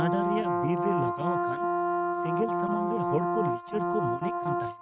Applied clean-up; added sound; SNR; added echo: neural mask model RNNoise.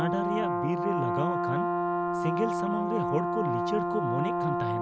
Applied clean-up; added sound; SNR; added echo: none; Brass instrument; -4 dB; none.